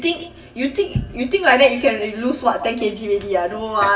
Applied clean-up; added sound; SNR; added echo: none; none; none; reverberation time 0.8 s.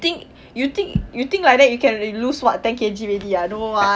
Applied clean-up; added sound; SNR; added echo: none; none; none; none.